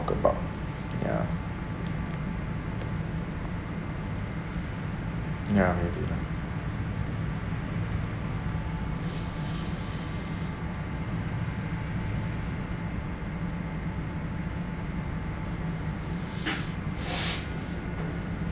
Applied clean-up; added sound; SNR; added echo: none; none; none; none.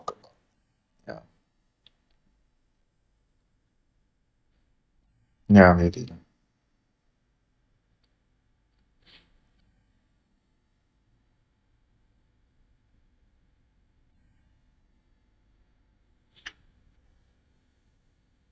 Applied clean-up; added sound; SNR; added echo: neural mask model DeepFilterNet 3.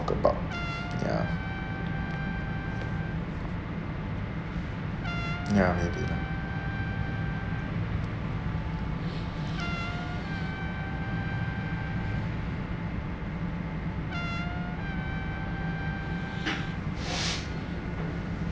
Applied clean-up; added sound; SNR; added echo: none; Trumpet; 12 dB; none.